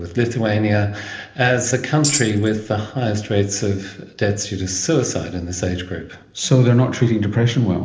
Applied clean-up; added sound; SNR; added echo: neural separator model SepFormer DNS4.